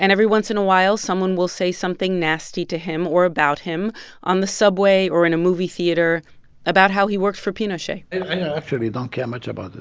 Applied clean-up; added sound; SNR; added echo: none; none; none; none.